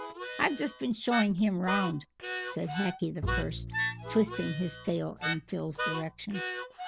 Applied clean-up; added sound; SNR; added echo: none; Bowed string instrument + Harmonica; 5 dB; none.